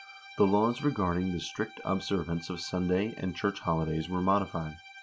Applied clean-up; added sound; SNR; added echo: none; Bowed string instrument; 19 dB; none.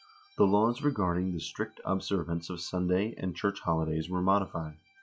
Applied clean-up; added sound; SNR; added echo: classical method log-MMSE.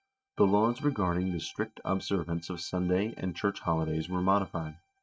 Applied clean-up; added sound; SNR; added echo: neural mask model RNNoise.